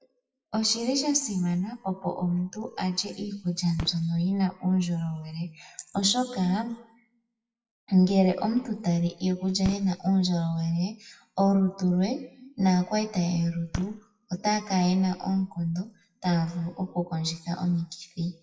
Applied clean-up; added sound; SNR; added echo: classical method WPE with log-MMSE.